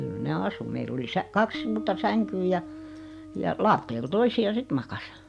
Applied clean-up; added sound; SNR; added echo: none; Guitar; 13 dB; none.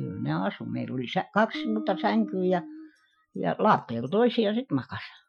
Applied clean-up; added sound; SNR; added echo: classical method Wiener filter.